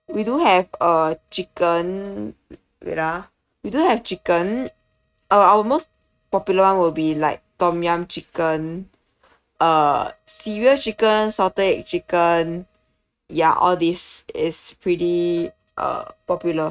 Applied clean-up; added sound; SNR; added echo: neural mask model RNNoise.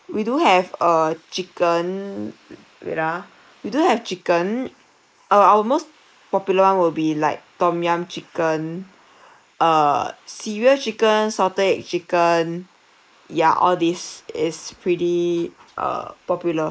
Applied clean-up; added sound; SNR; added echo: neural mask model Resemble Enhance denoiser.